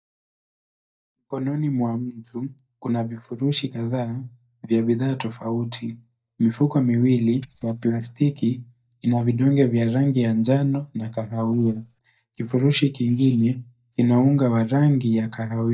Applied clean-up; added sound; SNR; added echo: neural mask model DeepFilterNet 3.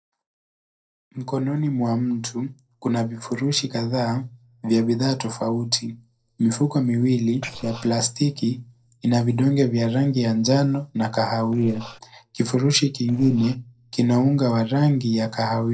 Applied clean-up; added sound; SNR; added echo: neural separator model SepFormer DNS4.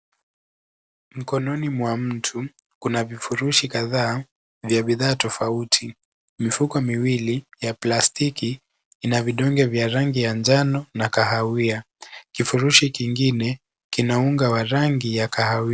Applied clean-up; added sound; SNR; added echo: none; none; none; none.